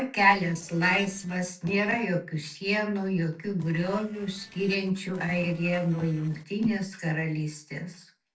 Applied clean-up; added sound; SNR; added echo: neural separator model SepFormer DNS4.